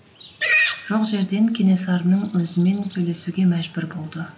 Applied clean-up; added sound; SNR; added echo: none; Livestock, farm animals, working animals; 8 dB; none.